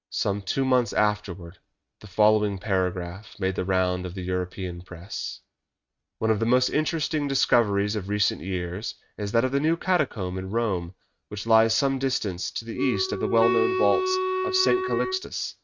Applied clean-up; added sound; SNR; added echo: neural mask model RNNoise.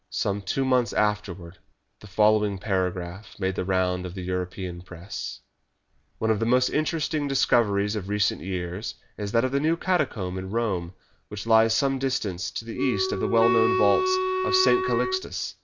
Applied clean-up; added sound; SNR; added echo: none; Wind instrument, woodwind instrument; 0 dB; none.